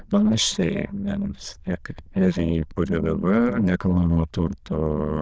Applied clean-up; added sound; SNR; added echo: neural diffusion model UNIVERSE++.